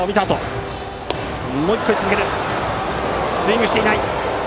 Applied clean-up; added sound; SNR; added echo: none; none; none; none.